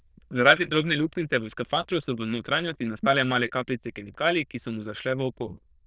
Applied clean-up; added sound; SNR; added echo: neural diffusion model UNIVERSE++.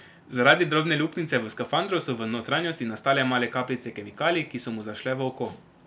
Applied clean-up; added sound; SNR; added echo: none; none; none; none.